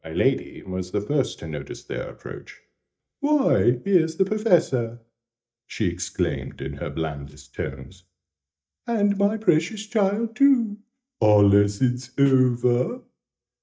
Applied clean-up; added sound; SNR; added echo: neural mask model DeepFilterNet 3.